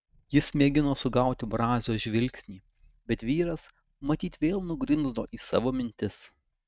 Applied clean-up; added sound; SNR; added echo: neural mask model RNNoise.